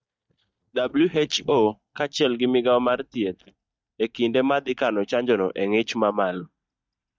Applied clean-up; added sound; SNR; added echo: neural mask model DeepFilterNet 3.